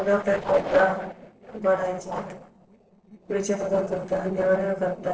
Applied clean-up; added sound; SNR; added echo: neural separator model SepFormer DNS4.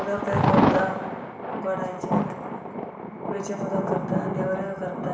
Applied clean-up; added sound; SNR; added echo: none; Thunder; -5 dB; reverberation time 1.3 s.